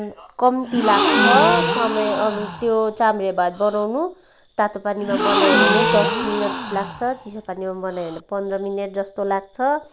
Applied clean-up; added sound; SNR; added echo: none; Gasp; 0 dB; none.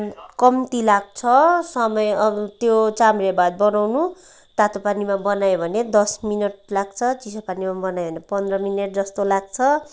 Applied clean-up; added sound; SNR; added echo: none; none; none; none.